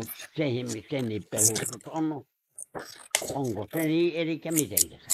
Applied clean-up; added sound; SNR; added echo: neural mask model Resemble Enhance denoiser.